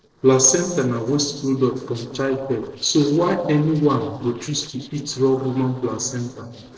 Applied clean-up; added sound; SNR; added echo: neural separator model SepFormer DNS4.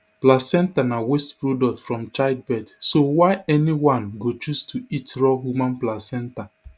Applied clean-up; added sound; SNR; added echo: none; none; none; none.